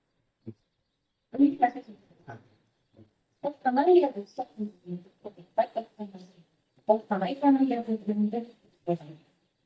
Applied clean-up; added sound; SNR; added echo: neural mask model DeepFilterNet 3.